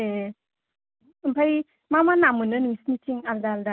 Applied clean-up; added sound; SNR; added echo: none; none; none; none.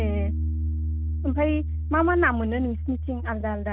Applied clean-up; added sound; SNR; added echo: none; Piano; 1 dB; none.